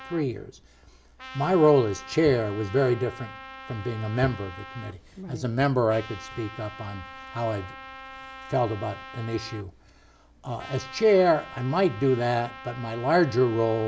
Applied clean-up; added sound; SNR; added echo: none; Trumpet; 17 dB; none.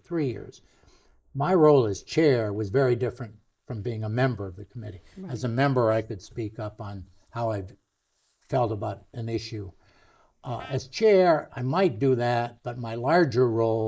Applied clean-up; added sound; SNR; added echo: neural mask model Resemble Enhance denoiser.